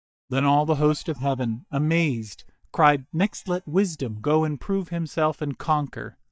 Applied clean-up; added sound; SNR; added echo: neural mask model DeepFilterNet 3.